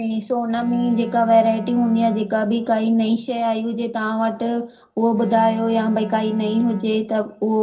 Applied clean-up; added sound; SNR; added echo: none; Bowed string instrument; 12 dB; reverberation time 0.3 s.